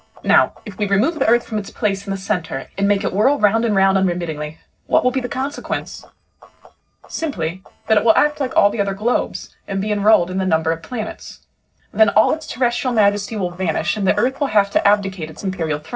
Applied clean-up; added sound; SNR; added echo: neural separator model SepFormer DNS4.